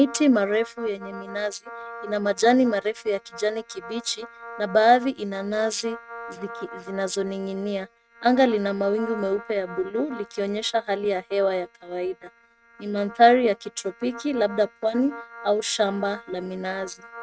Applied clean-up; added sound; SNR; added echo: neural mask model RNNoise.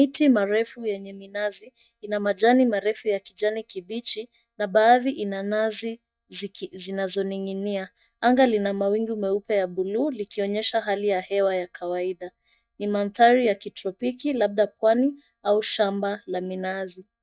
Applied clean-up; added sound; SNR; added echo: neural mask model DeepFilterNet 3.